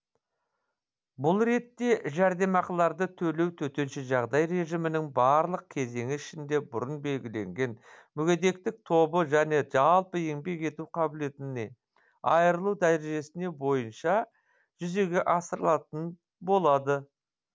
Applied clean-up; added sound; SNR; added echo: none; none; none; none.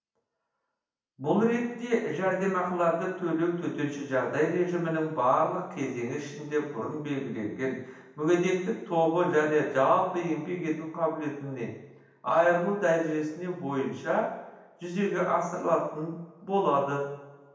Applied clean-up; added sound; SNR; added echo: none; none; none; reverberation time 0.9 s.